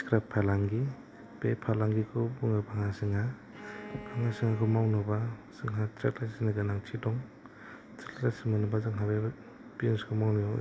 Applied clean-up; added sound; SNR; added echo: none; Bowed string instrument; 18 dB; reverberation time 0.6 s.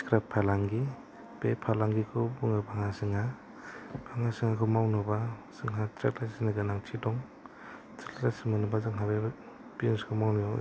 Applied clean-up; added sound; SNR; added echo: none; none; none; none.